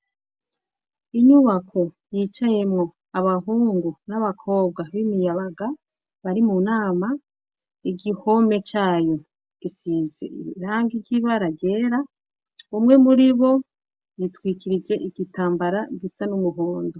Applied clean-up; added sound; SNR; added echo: none; none; none; none.